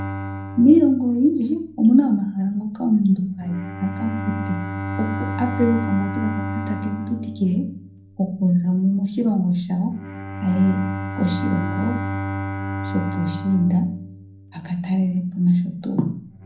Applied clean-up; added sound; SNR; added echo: none; Bowed string instrument; 9 dB; reverberation time 0.6 s.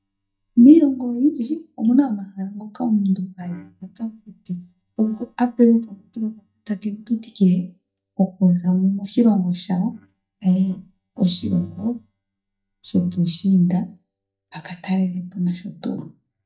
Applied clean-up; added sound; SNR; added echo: neural mask model DeepFilterNet 3.